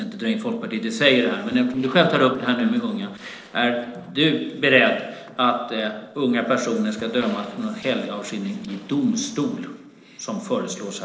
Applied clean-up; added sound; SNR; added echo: neural separator model SepFormer DNS4.